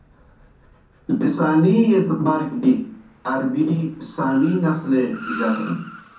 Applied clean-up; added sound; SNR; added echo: none; Car; 19 dB; reverberation time 0.6 s.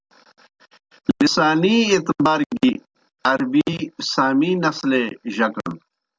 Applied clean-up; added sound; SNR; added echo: none; none; none; none.